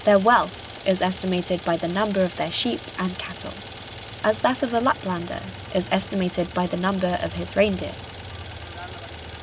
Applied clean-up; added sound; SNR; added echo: none; Idling; 13 dB; none.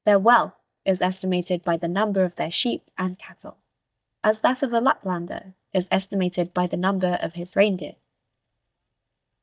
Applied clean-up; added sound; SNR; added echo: neural mask model DeepFilterNet 3.